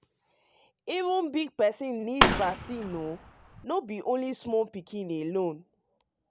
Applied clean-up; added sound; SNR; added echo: none; Fireworks; -4 dB; none.